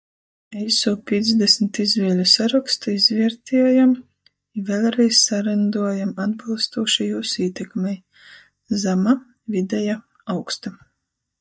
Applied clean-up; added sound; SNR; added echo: neural mask model DeepFilterNet 3.